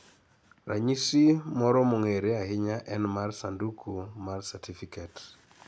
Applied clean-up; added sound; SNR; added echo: none; none; none; none.